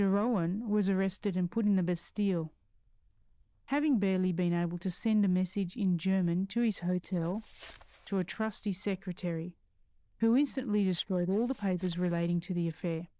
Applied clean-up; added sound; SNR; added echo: neural diffusion model UNIVERSE++.